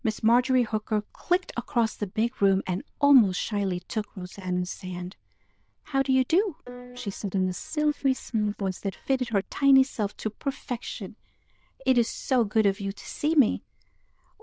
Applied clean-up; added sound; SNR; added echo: neural diffusion model UNIVERSE++.